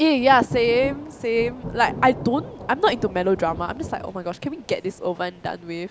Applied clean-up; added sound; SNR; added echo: none; Thunder / Rain; 14 dB; none.